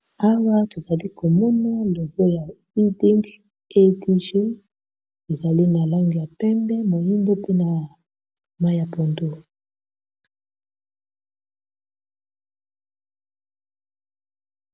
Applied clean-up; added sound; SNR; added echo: none; none; none; none.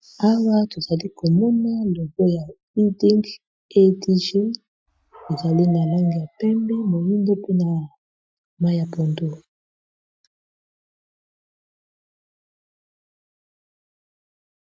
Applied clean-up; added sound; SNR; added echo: classical method Wiener filter.